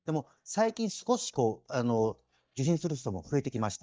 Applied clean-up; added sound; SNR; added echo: neural mask model DeepFilterNet 3.